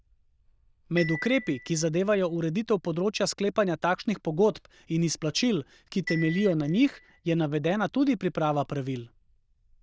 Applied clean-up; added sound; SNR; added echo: neural diffusion model UNIVERSE++.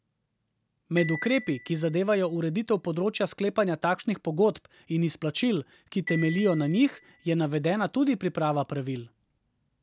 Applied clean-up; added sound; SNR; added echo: none; Glockenspiel; 17 dB; none.